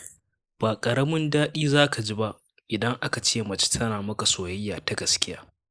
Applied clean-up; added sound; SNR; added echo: neural mask model Resemble Enhance denoiser.